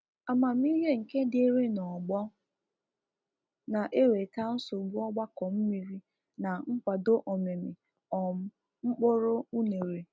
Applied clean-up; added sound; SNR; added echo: none; none; none; none.